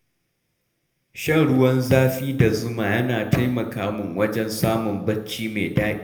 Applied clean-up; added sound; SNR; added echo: none; none; none; reverberation time 0.7 s.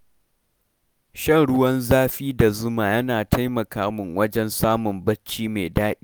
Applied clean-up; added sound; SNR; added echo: none; none; none; none.